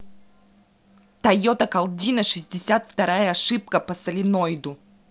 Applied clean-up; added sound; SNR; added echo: none; none; none; none.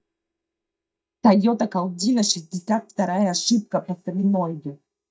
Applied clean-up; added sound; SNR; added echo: neural mask model DeepFilterNet 3.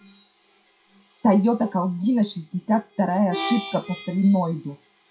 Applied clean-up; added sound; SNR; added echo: classical method WPE with log-MMSE.